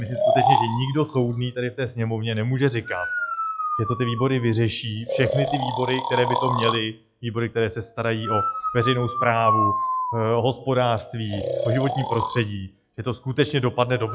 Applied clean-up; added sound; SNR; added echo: classical method log-MMSE.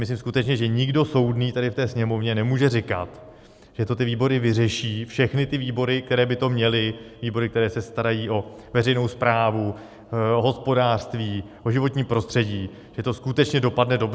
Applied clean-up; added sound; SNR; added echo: none; none; none; none.